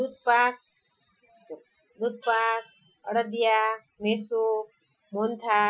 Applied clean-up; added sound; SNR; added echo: classical method Wiener filter.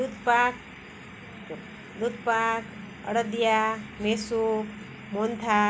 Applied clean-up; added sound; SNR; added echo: none; none; none; none.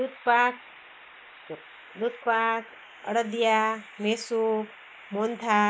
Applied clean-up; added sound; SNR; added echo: neural mask model Resemble Enhance denoiser.